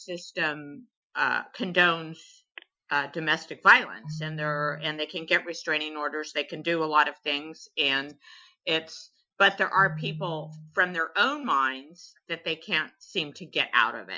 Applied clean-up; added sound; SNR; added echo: classical method Wiener filter.